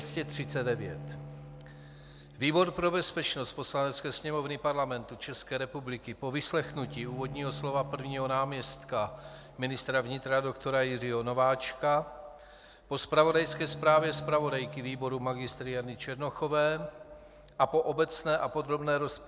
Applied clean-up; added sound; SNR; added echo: none; Bowed string instrument; 16 dB; none.